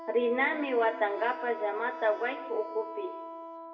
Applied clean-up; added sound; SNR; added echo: none; Wind instrument, woodwind instrument; 10 dB; reverberation time 0.9 s.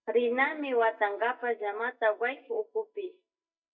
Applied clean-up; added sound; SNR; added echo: neural mask model DeepFilterNet 3.